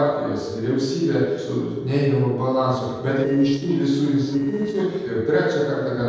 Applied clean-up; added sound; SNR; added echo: neural separator model SepFormer DNS4.